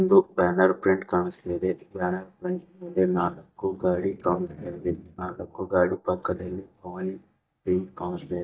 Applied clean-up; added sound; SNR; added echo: neural mask model DeepFilterNet 3.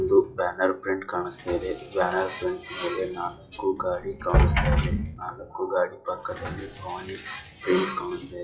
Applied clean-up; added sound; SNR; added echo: classical method WPE with log-MMSE.